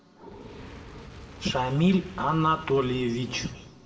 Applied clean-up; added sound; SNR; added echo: none; Fire; 17 dB; reverberation time 1.1 s.